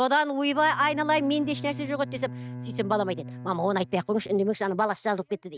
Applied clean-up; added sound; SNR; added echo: neural mask model RNNoise.